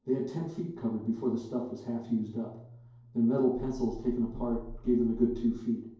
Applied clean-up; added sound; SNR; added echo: none; none; none; reverberation time 2.4 s.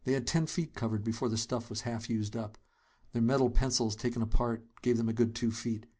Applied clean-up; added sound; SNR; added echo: none; none; none; none.